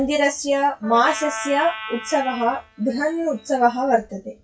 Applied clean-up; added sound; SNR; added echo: classical method WPE with log-MMSE.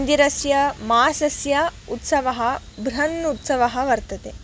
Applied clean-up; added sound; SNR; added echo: none; none; none; none.